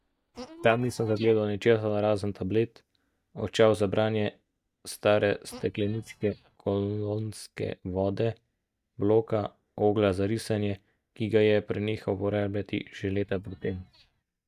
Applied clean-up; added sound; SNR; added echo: neural mask model DeepFilterNet 3.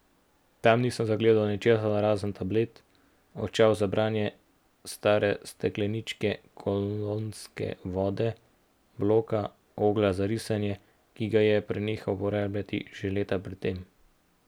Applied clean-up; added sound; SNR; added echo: none; none; none; none.